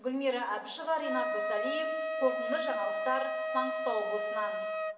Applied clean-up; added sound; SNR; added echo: none; Wind instrument, woodwind instrument; 0 dB; reverberation time 1.2 s.